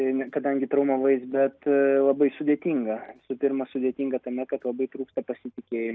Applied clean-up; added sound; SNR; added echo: none; none; none; none.